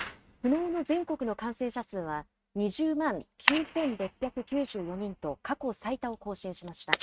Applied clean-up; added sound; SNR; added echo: neural mask model RNNoise.